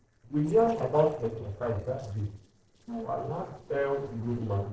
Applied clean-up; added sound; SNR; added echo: neural separator model SepFormer DNS4.